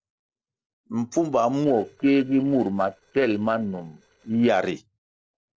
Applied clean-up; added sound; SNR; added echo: neural separator model SepFormer DNS4.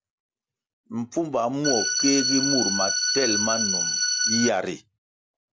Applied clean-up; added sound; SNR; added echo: none; Organ; -3 dB; none.